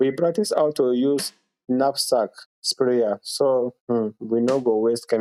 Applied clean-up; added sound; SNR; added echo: neural mask model RNNoise.